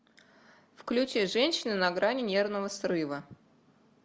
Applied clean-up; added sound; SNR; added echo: none; none; none; none.